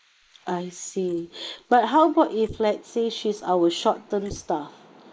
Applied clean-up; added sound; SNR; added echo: neural mask model Resemble Enhance denoiser.